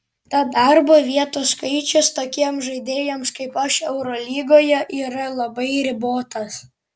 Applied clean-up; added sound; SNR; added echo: none; none; none; none.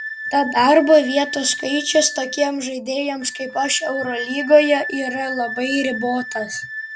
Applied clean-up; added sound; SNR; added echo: none; Wind instrument, woodwind instrument; 11 dB; none.